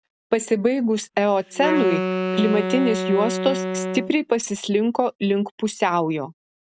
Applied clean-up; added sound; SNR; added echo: none; Wind instrument, woodwind instrument; 4 dB; none.